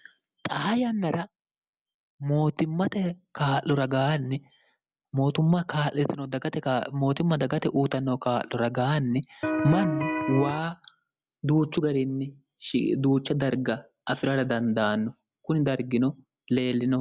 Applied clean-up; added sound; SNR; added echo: none; Electric guitar; 1 dB; none.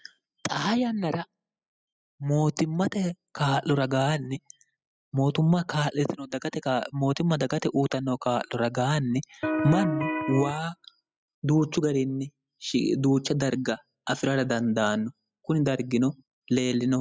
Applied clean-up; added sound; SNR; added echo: classical method spectral subtraction.